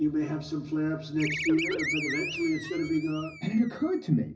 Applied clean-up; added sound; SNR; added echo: none; Animal; 7 dB; reverberation time 0.4 s.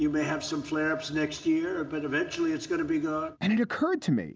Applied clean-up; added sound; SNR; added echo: none; none; none; none.